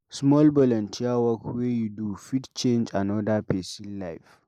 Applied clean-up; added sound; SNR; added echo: neural mask model Resemble Enhance denoiser.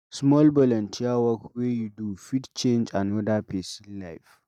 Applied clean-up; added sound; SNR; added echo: neural mask model DeepFilterNet 3.